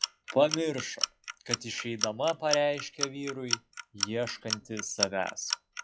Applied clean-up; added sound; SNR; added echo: classical method log-MMSE.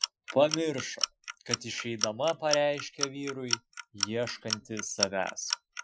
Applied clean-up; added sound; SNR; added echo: classical method Wiener filter.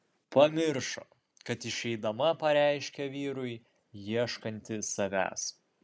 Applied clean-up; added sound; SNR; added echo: none; none; none; none.